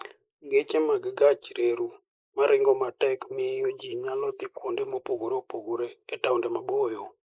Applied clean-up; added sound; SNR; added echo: neural mask model Resemble Enhance denoiser.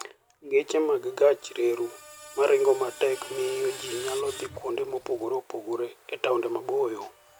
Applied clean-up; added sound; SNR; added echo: none; Screech; 19 dB; none.